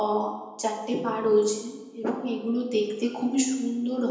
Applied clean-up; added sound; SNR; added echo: none; none; none; reverberation time 1.0 s.